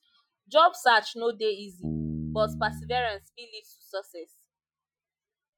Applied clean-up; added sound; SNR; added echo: classical method Wiener filter.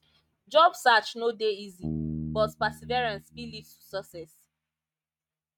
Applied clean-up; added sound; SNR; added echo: neural mask model RNNoise.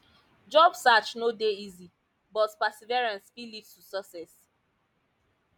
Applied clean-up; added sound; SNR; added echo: none; none; none; none.